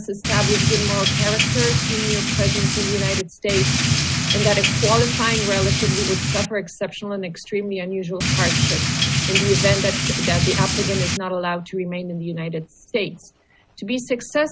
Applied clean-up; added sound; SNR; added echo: none; Drip / Rain; -5 dB; none.